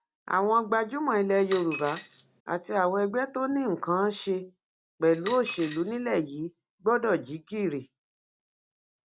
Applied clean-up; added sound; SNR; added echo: none; Coin (dropping); 5 dB; none.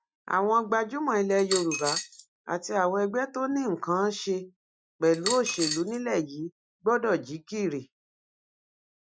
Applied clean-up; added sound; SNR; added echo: classical method Wiener filter.